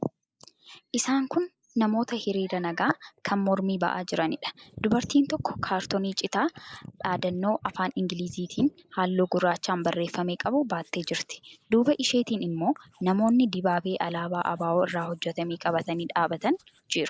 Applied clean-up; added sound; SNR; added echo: neural mask model Resemble Enhance denoiser.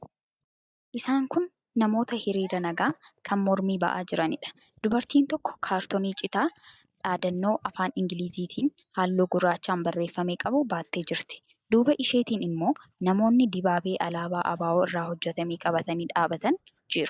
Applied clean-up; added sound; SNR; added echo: neural mask model DeepFilterNet 3.